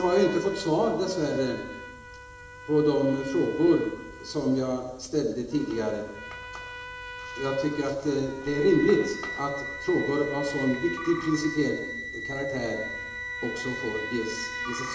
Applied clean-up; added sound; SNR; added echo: none; Trumpet; 15 dB; reverberation time 1.0 s.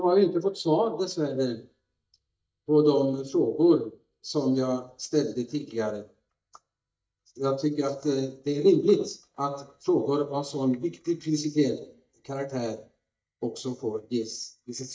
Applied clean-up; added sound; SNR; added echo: neural mask model DeepFilterNet 3.